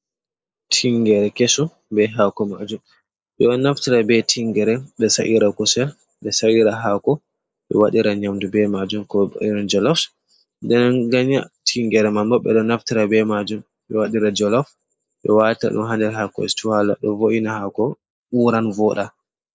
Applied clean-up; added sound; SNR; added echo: neural mask model Resemble Enhance denoiser.